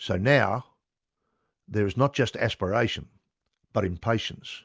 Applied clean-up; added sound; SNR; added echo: none; none; none; none.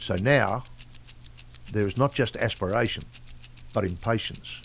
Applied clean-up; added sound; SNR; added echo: none; Keys jangling; 10 dB; none.